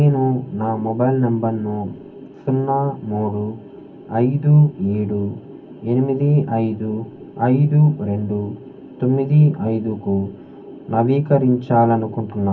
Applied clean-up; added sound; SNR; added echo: none; none; none; reverberation time 0.3 s.